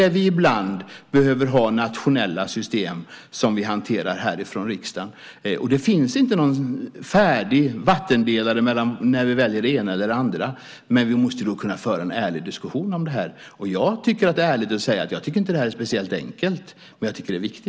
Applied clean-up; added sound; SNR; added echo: none; none; none; none.